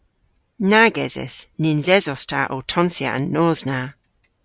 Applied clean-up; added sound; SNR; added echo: none; none; none; none.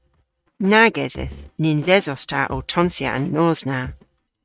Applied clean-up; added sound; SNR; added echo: neural mask model RNNoise.